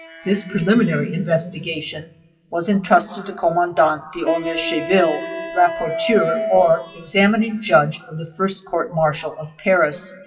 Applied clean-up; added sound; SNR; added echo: classical method WPE with log-MMSE.